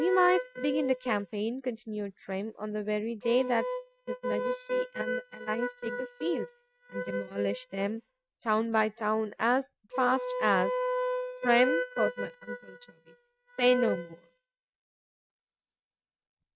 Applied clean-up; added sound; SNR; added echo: neural mask model RNNoise.